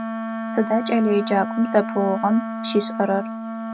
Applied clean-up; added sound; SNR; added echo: none; Wind instrument, woodwind instrument; 6 dB; none.